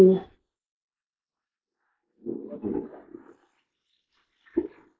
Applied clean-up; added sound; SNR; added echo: neural mask model Resemble Enhance denoiser.